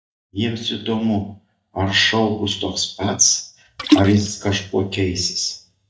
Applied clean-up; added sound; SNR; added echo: neural mask model DeepFilterNet 3.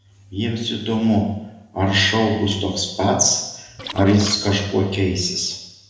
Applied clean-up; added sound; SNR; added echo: neural separator model SepFormer DNS4.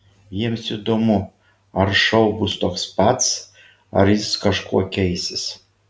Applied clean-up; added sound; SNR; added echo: none; none; none; none.